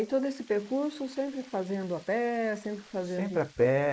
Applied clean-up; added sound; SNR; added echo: neural mask model Resemble Enhance denoiser.